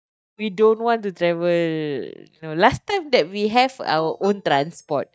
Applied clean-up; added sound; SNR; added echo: neural mask model DeepFilterNet 3.